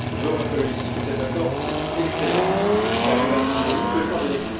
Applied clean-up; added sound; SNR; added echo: none; Engine; -4 dB; reverberation time 0.4 s.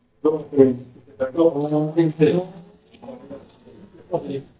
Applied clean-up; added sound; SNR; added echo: neural mask model DeepFilterNet 3.